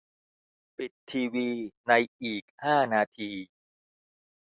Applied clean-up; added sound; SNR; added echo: none; none; none; none.